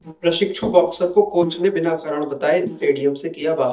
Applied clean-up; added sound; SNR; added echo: neural mask model DeepFilterNet 3.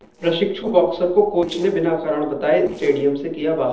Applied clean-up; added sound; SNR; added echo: neural separator model SepFormer DNS4.